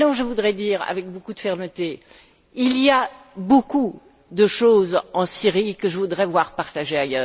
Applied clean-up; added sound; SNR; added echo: none; none; none; none.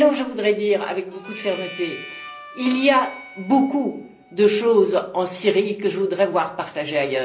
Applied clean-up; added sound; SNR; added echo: none; Harmonica; 18 dB; reverberation time 0.5 s.